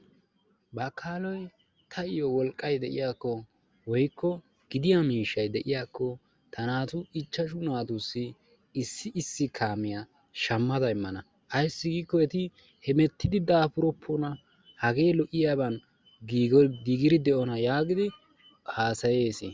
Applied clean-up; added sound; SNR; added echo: none; none; none; none.